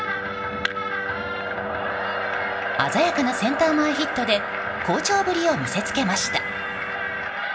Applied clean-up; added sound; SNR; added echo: none; Wind instrument, woodwind instrument; 14 dB; reverberation time 0.3 s.